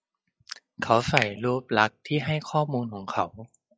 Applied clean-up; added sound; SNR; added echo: classical method log-MMSE.